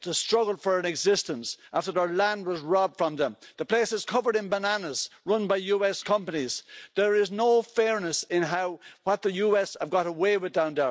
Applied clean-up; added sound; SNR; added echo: none; none; none; none.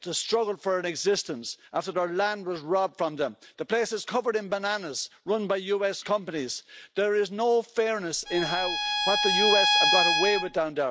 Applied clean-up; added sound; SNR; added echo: none; Bowed string instrument; -3 dB; none.